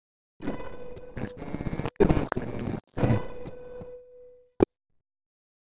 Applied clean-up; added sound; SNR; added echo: neural separator model SepFormer DNS4.